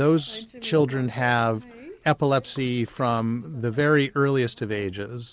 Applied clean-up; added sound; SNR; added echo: none; none; none; none.